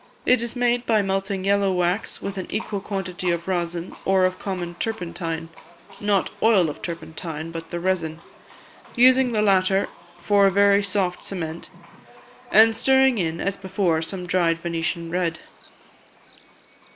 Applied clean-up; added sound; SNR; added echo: none; Livestock, farm animals, working animals; 20 dB; none.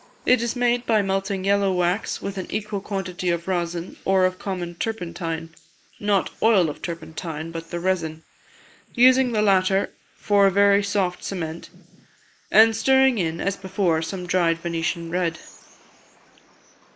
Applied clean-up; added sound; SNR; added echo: neural mask model Resemble Enhance denoiser.